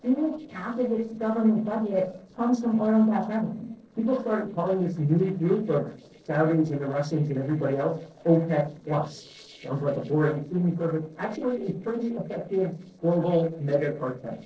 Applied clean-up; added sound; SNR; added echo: neural separator model SepFormer DNS4.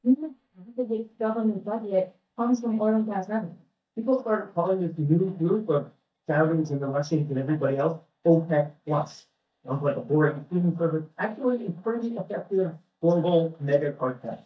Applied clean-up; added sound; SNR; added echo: neural mask model DeepFilterNet 3.